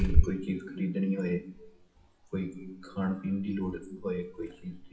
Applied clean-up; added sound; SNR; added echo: classical method WPE with log-MMSE.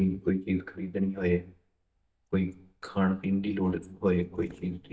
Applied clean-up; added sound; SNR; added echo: neural mask model DeepFilterNet 3.